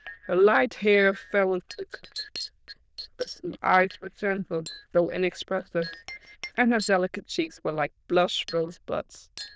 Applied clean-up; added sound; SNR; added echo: neural diffusion model UNIVERSE++.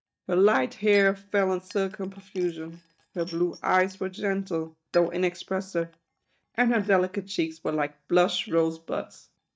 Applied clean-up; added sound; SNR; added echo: neural mask model DeepFilterNet 3.